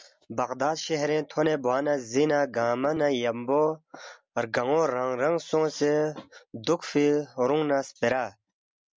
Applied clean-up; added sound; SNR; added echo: none; none; none; none.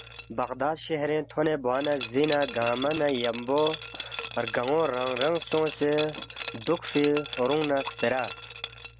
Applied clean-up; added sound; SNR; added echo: none; Liquid; 4 dB; none.